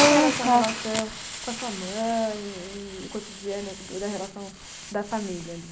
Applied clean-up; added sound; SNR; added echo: none; Hiss; 6 dB; none.